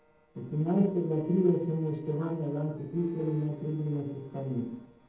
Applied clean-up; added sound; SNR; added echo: neural separator model SepFormer DNS4.